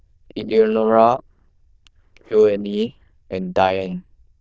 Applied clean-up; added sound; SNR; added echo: neural diffusion model UNIVERSE++.